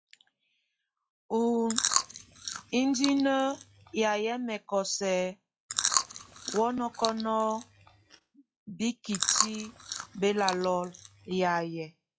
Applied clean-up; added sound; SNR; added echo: classical method log-MMSE.